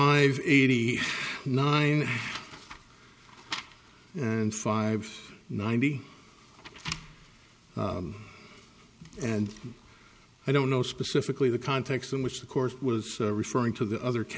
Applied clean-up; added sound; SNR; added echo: none; none; none; none.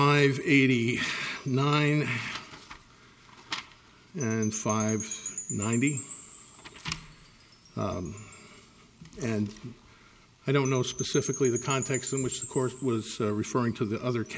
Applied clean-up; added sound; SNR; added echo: none; Wind chime / Percussion; 13 dB; none.